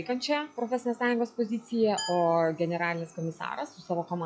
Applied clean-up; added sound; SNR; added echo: classical method log-MMSE.